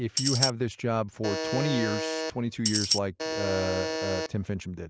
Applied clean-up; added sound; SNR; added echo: none; Alarm + Tambourine; 0 dB; none.